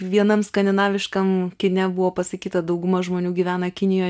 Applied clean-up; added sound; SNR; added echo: none; none; none; none.